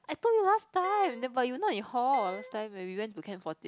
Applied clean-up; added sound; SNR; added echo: none; Wind instrument, woodwind instrument; 18 dB; none.